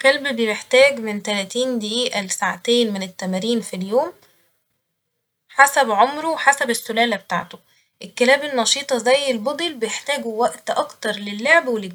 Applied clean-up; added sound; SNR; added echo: none; none; none; none.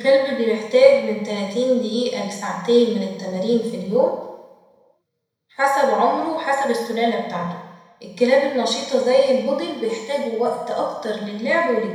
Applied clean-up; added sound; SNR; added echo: none; none; none; reverberation time 1.0 s.